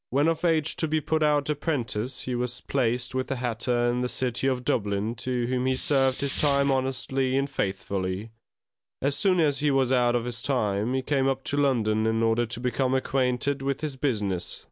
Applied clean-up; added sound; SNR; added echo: none; Hiss; 12 dB; none.